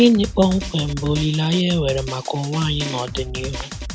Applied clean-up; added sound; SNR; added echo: none; Drum; 10 dB; none.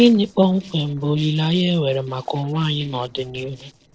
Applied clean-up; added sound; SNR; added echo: neural separator model SepFormer DNS4.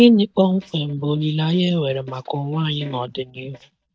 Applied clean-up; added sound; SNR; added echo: neural mask model DeepFilterNet 3.